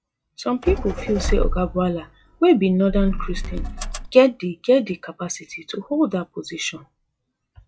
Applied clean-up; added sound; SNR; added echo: classical method log-MMSE.